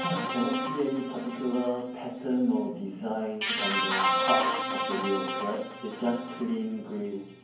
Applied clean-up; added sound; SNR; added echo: none; Guitar; 1 dB; reverberation time 0.9 s.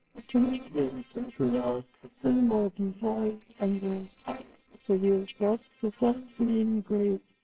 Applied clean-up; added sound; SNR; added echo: neural separator model SepFormer WHAMR!.